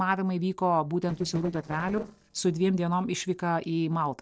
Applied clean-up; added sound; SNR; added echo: neural separator model SepFormer DNS4.